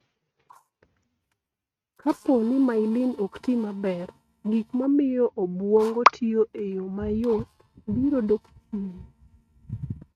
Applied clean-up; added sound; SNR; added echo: neural mask model RNNoise.